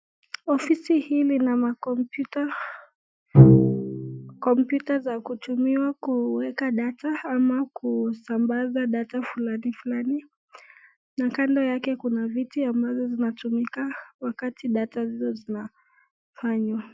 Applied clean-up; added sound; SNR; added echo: classical method Wiener filter.